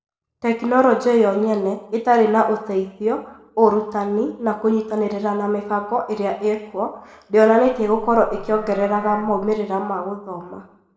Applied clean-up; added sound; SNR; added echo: neural separator model SepFormer DNS4.